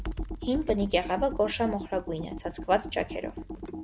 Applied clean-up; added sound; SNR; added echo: none; Computer keyboard; 8 dB; none.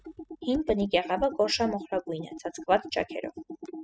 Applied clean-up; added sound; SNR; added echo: classical method spectral subtraction.